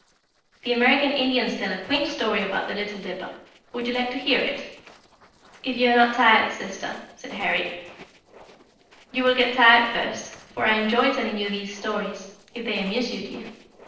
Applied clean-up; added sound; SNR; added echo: neural separator model SepFormer DNS4.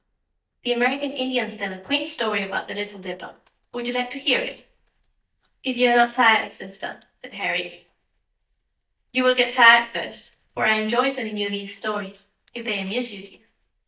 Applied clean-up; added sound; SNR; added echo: neural mask model DeepFilterNet 3.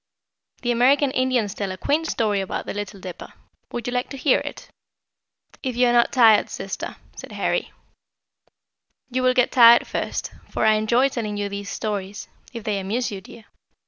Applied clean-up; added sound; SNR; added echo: none; none; none; none.